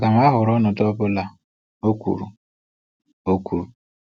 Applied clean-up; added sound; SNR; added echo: none; none; none; none.